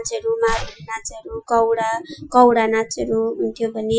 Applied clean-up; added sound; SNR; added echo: classical method Wiener filter.